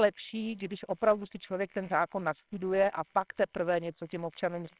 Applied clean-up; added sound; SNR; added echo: neural separator model SepFormer WHAMR!.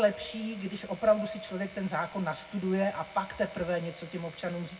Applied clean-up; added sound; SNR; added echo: none; Domestic sounds, home sounds; 20 dB; reverberation time 0.3 s.